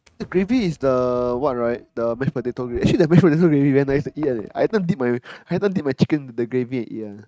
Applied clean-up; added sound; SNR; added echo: neural mask model RNNoise.